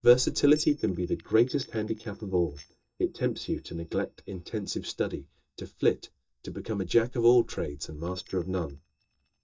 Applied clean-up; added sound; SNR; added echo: neural mask model DeepFilterNet 3.